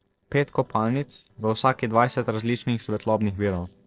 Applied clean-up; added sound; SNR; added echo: neural separator model SepFormer DNS4.